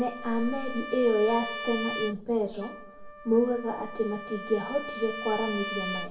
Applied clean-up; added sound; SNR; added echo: none; Trumpet; 9 dB; reverberation time 0.6 s.